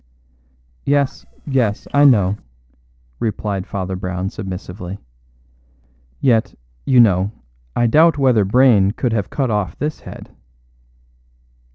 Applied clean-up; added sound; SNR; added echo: neural separator model SepFormer DNS4.